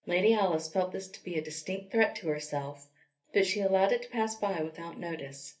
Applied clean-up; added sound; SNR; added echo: none; none; none; reverberation time 0.3 s.